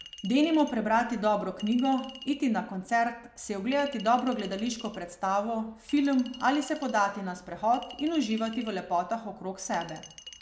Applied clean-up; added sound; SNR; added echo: none; Chink, clink; 20 dB; none.